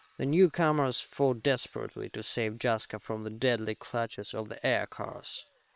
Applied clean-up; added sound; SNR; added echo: neural separator model SepFormer WHAM!.